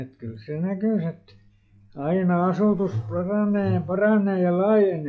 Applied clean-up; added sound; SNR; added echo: classical method log-MMSE.